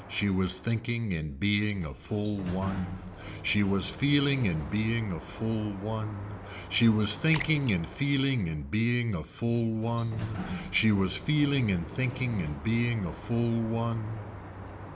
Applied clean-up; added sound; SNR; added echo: none; Splash, splatter + Sliding door; 12 dB; none.